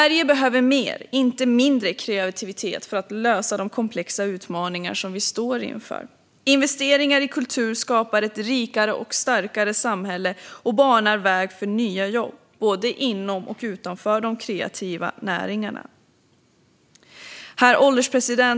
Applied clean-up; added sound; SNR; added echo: none; none; none; none.